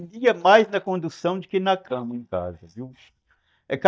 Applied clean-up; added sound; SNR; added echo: neural mask model DeepFilterNet 3.